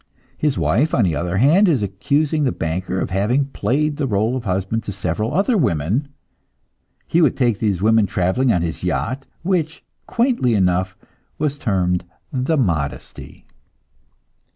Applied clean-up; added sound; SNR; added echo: none; none; none; none.